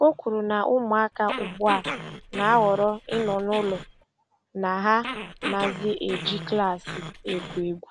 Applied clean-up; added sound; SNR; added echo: none; Growling; 10 dB; none.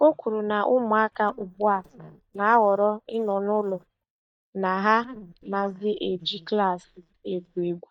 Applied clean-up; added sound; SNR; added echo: neural mask model DeepFilterNet 3.